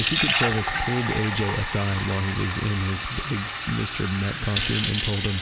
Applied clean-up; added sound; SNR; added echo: none; Fill (with liquid) / Sink (filling or washing); 2 dB; none.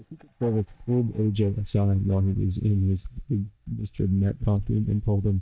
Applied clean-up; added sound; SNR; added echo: neural mask model DeepFilterNet 3.